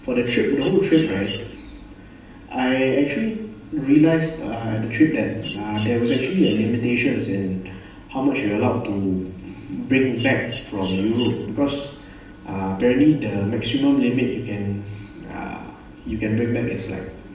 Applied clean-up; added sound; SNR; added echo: none; Mechanisms; 12 dB; reverberation time 0.8 s.